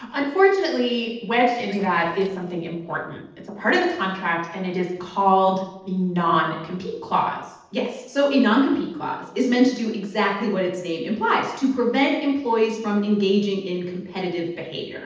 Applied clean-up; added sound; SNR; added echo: neural separator model SepFormer DNS4.